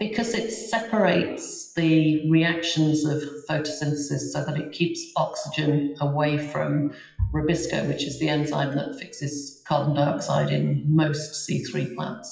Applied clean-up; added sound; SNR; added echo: classical method WPE with log-MMSE.